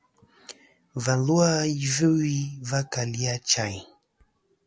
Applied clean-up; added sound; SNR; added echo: none; none; none; none.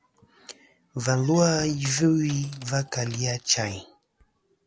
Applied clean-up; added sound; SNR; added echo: none; Squeak; 20 dB; none.